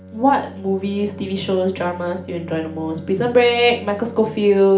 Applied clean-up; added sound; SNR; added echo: none; Bowed string instrument; 17 dB; reverberation time 0.4 s.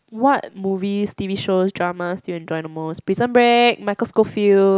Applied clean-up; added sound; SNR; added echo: none; none; none; none.